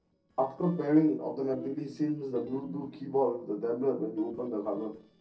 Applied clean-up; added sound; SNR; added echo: neural separator model SepFormer DNS4.